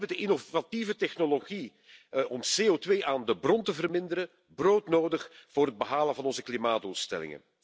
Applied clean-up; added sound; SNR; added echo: none; none; none; none.